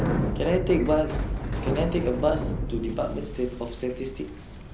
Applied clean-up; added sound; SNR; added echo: none; Bicycle; 2 dB; none.